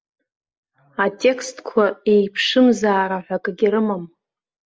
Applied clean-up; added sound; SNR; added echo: none; none; none; none.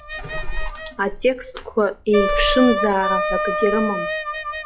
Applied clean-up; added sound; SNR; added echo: classical method log-MMSE.